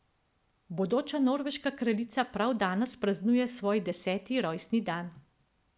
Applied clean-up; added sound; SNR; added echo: none; none; none; none.